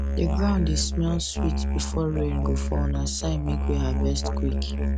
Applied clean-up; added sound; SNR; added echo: neural mask model RNNoise.